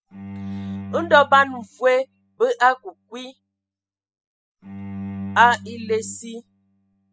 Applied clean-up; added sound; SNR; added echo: classical method spectral subtraction.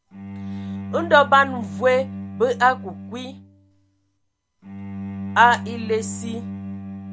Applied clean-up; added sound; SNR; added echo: none; Bowed string instrument; 10 dB; none.